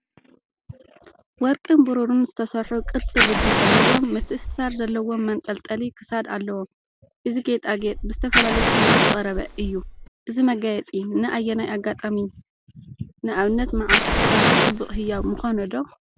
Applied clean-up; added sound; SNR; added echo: none; Fire; -3 dB; none.